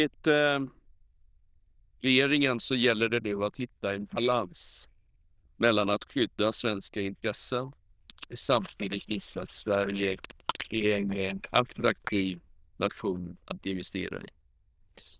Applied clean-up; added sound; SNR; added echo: neural diffusion model UNIVERSE++.